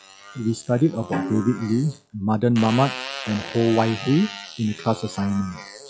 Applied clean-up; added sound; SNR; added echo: classical method log-MMSE.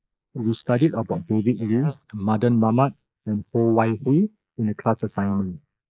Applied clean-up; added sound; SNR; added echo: neural mask model Resemble Enhance denoiser.